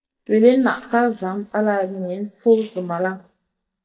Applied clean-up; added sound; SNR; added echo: neural mask model DeepFilterNet 3.